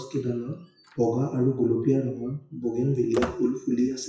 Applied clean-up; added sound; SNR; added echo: classical method WPE with log-MMSE.